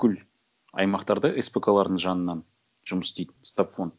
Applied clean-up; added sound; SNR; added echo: none; none; none; none.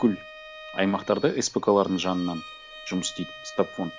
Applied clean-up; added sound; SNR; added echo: none; Bowed string instrument; 16 dB; none.